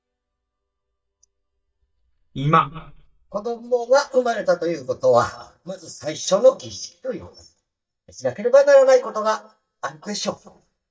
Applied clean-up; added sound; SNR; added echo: neural mask model DeepFilterNet 3.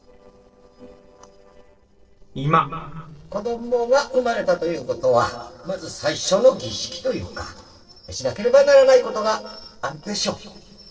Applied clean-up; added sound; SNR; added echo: neural separator model SepFormer DNS4.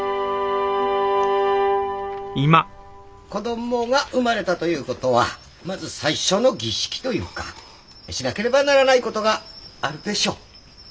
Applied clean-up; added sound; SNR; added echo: none; none; none; none.